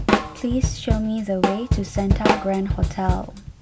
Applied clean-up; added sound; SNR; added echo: none; Drum kit; -3 dB; none.